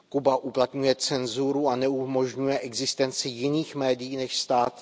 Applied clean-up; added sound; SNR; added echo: none; none; none; none.